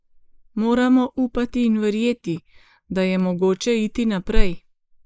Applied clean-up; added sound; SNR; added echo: neural mask model Resemble Enhance denoiser.